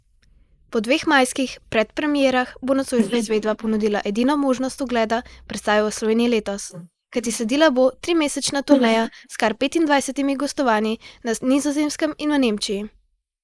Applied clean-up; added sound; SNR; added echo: neural mask model Resemble Enhance denoiser.